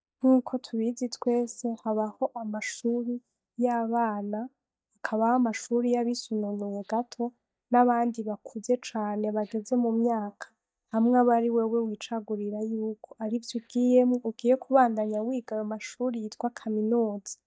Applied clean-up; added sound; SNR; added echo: neural mask model DeepFilterNet 3.